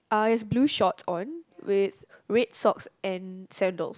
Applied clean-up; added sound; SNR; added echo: none; none; none; none.